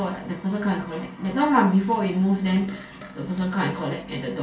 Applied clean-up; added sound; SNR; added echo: none; Fart; 19 dB; reverberation time 0.1 s.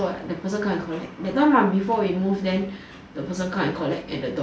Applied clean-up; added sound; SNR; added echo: none; none; none; none.